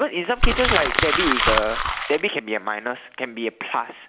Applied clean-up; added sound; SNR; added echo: none; Crumpling, crinkling; -3 dB; none.